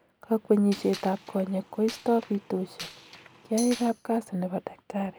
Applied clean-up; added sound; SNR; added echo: none; Gunshot, gunfire + Tambourine; 16 dB; none.